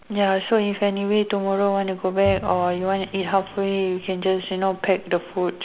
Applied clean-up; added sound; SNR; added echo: none; Bowed string instrument; 18 dB; none.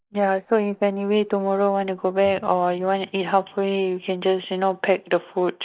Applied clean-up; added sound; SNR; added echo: neural mask model DeepFilterNet 3.